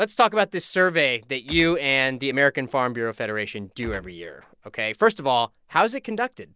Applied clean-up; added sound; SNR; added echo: none; Gunshot, gunfire; 14 dB; none.